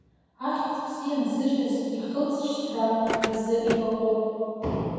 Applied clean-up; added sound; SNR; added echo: none; Car; 5 dB; reverberation time 2.1 s.